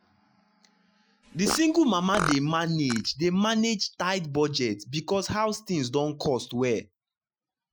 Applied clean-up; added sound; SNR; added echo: classical method Wiener filter.